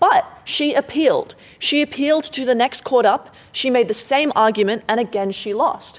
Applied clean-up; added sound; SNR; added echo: none; none; none; none.